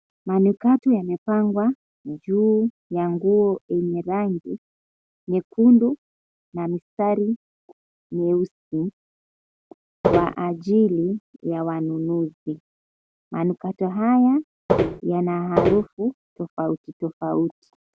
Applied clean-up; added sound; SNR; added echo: none; Walk, footsteps; -3 dB; none.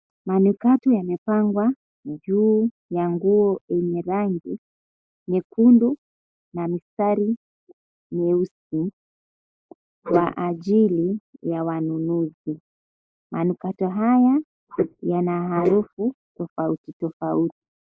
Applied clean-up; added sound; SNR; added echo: neural mask model Resemble Enhance denoiser.